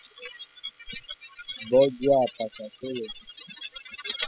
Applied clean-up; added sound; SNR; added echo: classical method spectral subtraction.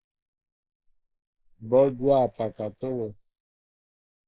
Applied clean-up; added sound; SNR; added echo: neural mask model Resemble Enhance denoiser.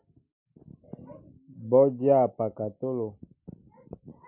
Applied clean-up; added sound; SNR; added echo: none; none; none; none.